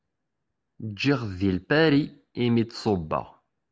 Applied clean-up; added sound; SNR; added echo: none; none; none; none.